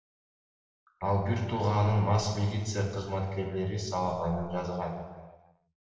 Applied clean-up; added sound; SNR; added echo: none; none; none; reverberation time 1.2 s.